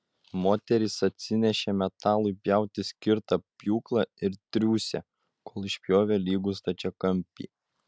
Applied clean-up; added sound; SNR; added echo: none; none; none; none.